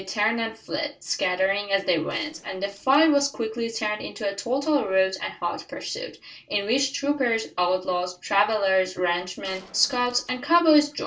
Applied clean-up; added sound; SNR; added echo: neural separator model SepFormer DNS4.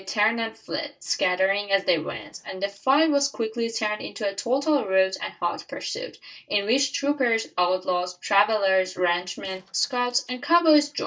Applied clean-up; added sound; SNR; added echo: neural mask model DeepFilterNet 3.